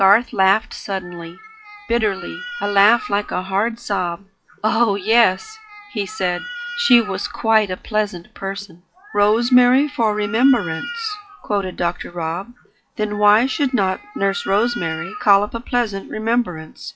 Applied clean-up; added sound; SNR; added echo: classical method log-MMSE.